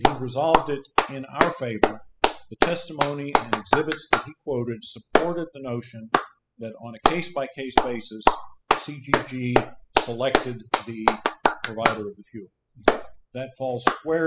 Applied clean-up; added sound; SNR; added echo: classical method spectral subtraction.